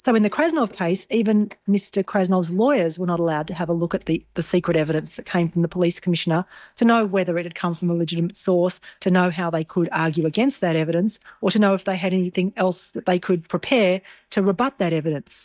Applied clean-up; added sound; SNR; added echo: neural mask model DeepFilterNet 3.